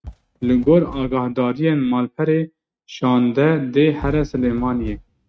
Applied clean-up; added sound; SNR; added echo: neural mask model RNNoise.